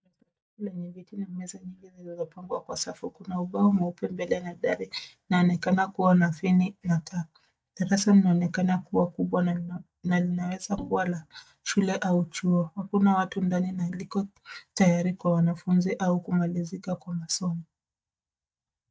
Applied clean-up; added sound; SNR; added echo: neural mask model DeepFilterNet 3.